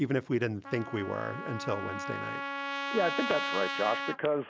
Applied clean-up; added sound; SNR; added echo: none; Trumpet; 4 dB; none.